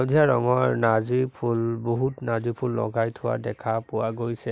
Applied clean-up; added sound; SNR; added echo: none; none; none; none.